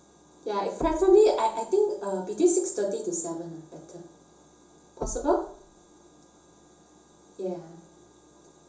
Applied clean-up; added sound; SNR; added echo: none; Knock; 16 dB; reverberation time 0.7 s.